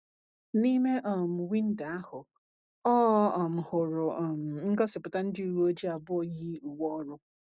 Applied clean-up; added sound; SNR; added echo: none; none; none; none.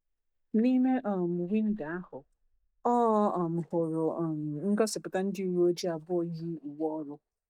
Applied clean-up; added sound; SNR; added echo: neural mask model DeepFilterNet 3.